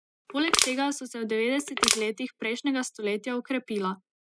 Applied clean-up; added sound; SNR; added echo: classical method spectral subtraction.